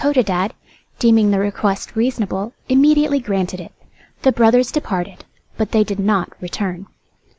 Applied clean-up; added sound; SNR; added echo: none; none; none; none.